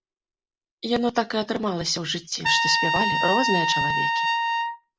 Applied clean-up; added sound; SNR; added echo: none; Trumpet; -1 dB; none.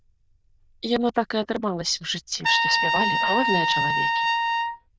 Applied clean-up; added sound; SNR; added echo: neural diffusion model UNIVERSE++.